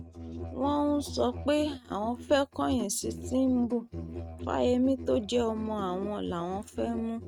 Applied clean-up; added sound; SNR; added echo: neural mask model RNNoise.